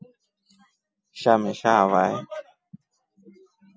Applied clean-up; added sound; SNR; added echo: none; none; none; none.